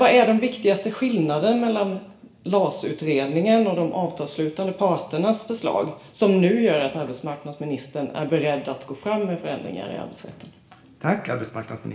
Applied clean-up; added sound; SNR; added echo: none; none; none; reverberation time 0.7 s.